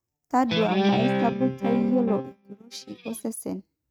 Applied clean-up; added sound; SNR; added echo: neural mask model RNNoise.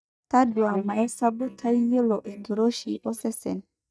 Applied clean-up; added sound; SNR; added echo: neural mask model DeepFilterNet 3.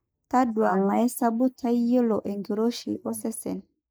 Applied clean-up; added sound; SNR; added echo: neural mask model Resemble Enhance denoiser.